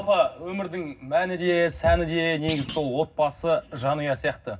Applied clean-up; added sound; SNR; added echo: none; Thump, thud; 11 dB; reverberation time 0.4 s.